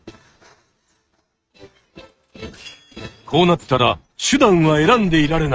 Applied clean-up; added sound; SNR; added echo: neural mask model RNNoise.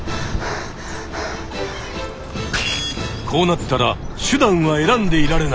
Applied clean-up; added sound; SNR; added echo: none; Bird; 6 dB; none.